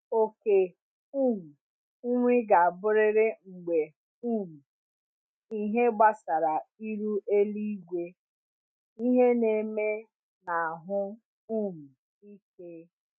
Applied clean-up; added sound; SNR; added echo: none; none; none; none.